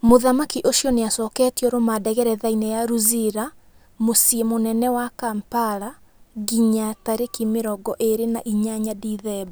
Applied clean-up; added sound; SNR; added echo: none; none; none; none.